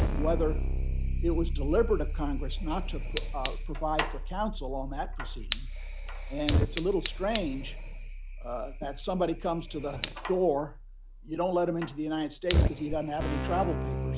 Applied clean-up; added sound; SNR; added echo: none; Keyboard (musical) + Fire; -1 dB; none.